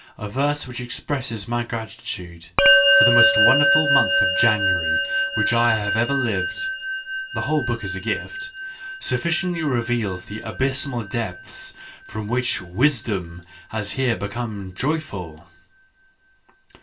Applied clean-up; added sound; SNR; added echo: none; Musical instrument; -1 dB; reverberation time 0.2 s.